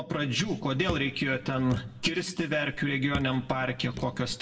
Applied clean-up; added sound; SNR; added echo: none; Raindrop / Drip; 12 dB; reverberation time 0.7 s.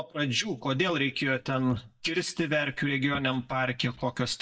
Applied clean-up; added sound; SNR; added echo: neural mask model DeepFilterNet 3.